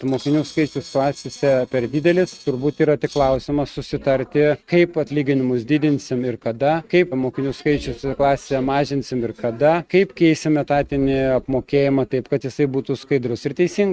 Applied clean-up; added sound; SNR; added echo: neural mask model RNNoise.